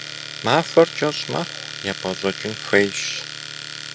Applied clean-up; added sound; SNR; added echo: none; Domestic sounds, home sounds; 10 dB; none.